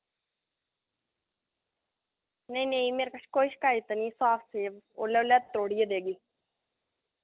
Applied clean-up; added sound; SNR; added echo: none; none; none; none.